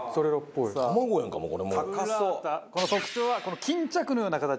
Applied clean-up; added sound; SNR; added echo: none; none; none; none.